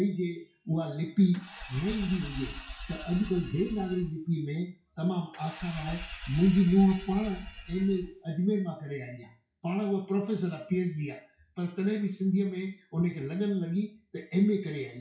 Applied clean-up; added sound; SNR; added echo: classical method WPE with log-MMSE.